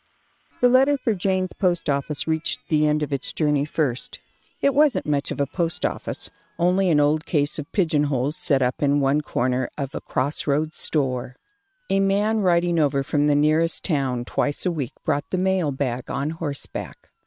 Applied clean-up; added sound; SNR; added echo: neural separator model SepFormer WHAM!.